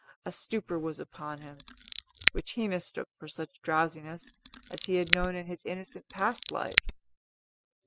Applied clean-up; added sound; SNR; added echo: classical method spectral subtraction.